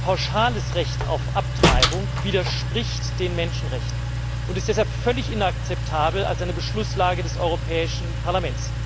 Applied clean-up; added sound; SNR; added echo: none; Slam + Engine; -1 dB; none.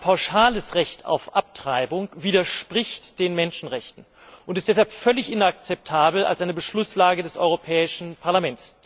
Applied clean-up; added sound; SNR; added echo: none; none; none; none.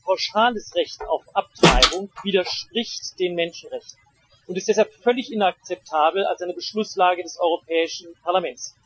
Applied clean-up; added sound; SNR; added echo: classical method Wiener filter.